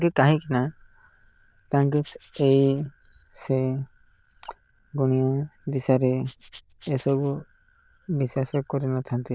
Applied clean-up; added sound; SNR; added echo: neural diffusion model UNIVERSE++.